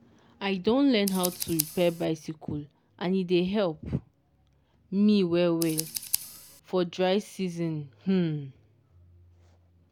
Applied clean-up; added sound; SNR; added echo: none; Scissors; 13 dB; none.